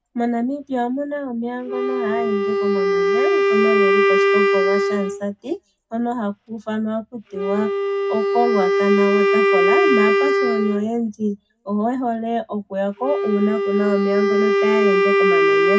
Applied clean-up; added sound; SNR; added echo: none; Wind instrument, woodwind instrument; -4 dB; reverberation time 0.2 s.